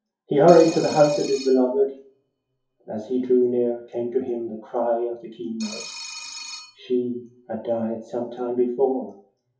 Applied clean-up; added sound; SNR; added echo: classical method WPE with log-MMSE.